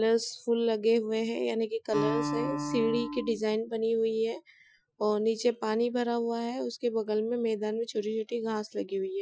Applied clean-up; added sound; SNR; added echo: classical method Wiener filter.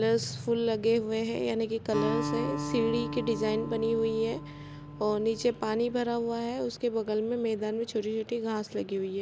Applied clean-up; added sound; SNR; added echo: none; Acoustic guitar; 10 dB; none.